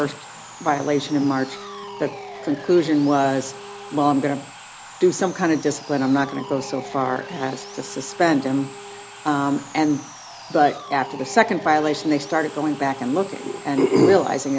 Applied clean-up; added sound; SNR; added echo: none; Sawing + Bowed string instrument; 15 dB; none.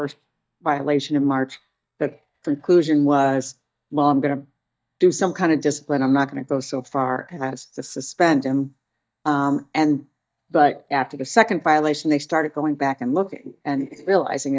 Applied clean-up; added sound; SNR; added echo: neural mask model DeepFilterNet 3.